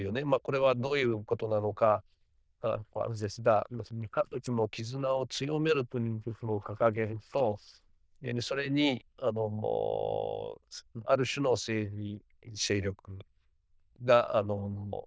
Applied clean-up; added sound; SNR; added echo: neural diffusion model UNIVERSE++.